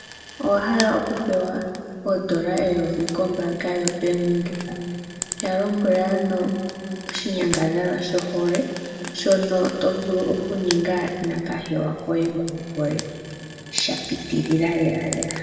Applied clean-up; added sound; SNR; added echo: none; Frying (food); 13 dB; reverberation time 2.4 s.